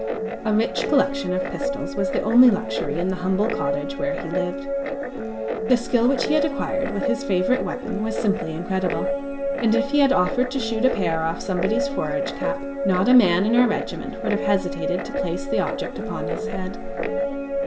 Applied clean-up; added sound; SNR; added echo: none; Guitar; 3 dB; reverberation time 2.1 s.